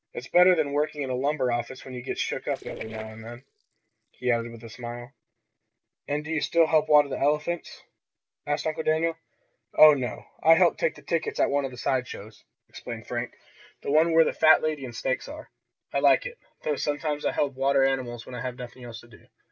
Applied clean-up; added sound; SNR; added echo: neural separator model SepFormer DNS4.